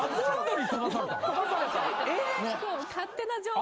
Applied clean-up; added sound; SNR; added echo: none; Telephone; 9 dB; none.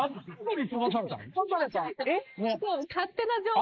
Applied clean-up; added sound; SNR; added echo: neural mask model Resemble Enhance denoiser.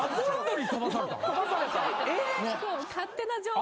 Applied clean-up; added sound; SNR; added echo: none; none; none; none.